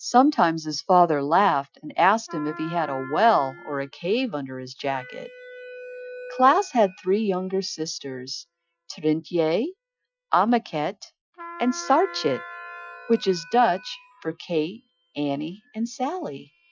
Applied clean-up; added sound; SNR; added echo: classical method Wiener filter.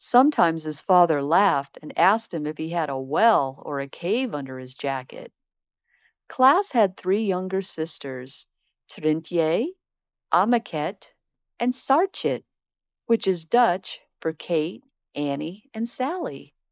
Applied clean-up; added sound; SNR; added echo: neural mask model Resemble Enhance denoiser.